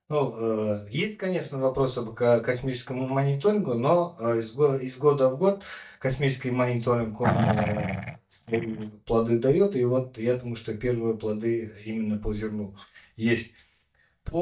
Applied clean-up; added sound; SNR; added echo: neural mask model DeepFilterNet 3.